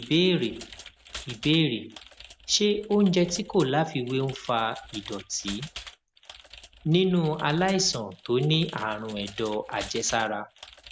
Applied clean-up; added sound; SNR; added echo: none; Computer keyboard; 18 dB; none.